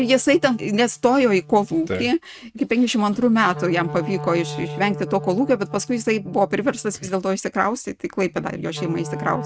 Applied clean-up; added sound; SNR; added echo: neural mask model RNNoise.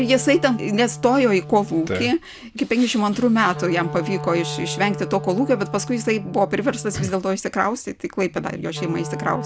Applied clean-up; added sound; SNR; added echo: none; Wind instrument, woodwind instrument; 12 dB; none.